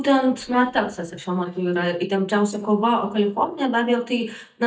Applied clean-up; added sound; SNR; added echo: neural mask model DeepFilterNet 3.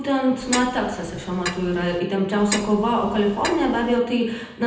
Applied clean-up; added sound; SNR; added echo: none; Clock; 10 dB; reverberation time 0.9 s.